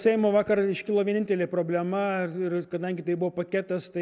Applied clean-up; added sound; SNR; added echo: none; none; none; none.